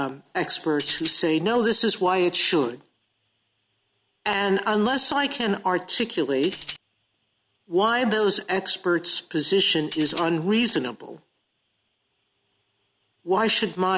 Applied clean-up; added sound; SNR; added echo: none; Tambourine; 11 dB; none.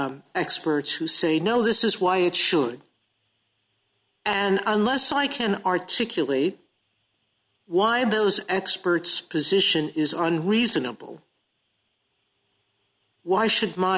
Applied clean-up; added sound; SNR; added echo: none; none; none; none.